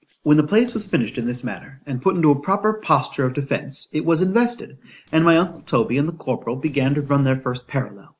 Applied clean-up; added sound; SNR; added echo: neural separator model SepFormer DNS4.